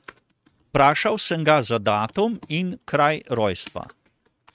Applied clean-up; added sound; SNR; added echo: neural mask model RNNoise.